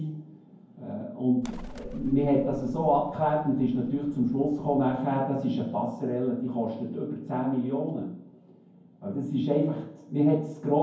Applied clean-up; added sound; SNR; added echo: none; Bird; 17 dB; reverberation time 0.9 s.